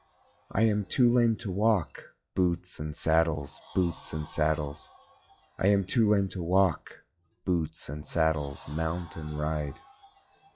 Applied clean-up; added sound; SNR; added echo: classical method log-MMSE.